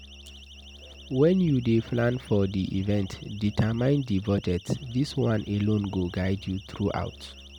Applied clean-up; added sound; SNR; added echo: none; Siren + Musical instrument; 19 dB; none.